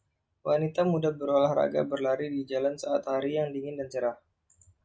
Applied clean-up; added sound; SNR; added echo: none; none; none; none.